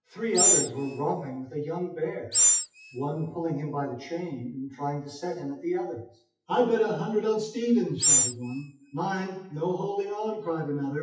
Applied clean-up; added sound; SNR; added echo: classical method WPE with log-MMSE.